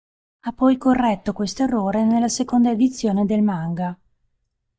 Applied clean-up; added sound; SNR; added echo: neural mask model DeepFilterNet 3.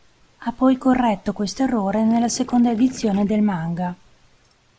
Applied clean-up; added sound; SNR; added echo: none; Gurgling / Liquid; 20 dB; none.